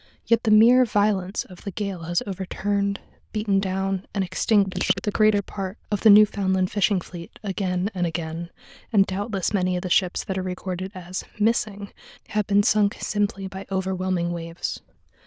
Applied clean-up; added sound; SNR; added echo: neural diffusion model UNIVERSE++.